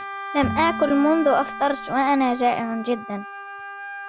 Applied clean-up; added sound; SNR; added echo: none; Bowed string instrument + Wind instrument, woodwind instrument; 9 dB; none.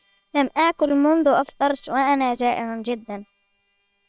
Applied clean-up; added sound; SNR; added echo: neural separator model SepFormer WHAM!.